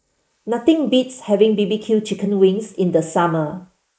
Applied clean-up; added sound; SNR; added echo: neural mask model Resemble Enhance denoiser.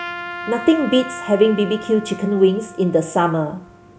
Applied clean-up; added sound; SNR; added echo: none; Trumpet; 14 dB; none.